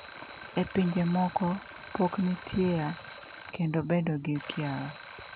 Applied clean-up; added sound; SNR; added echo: none; Alarm; 0 dB; none.